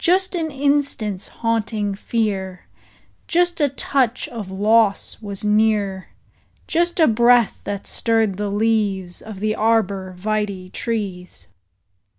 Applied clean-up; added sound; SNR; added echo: none; none; none; none.